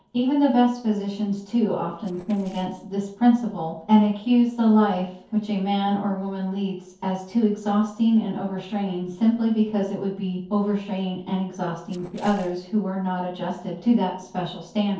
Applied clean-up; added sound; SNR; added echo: neural separator model SepFormer DNS4.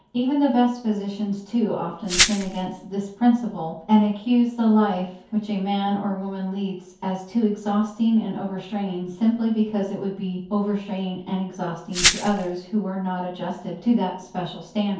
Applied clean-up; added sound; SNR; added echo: none; Glass; 0 dB; reverberation time 0.6 s.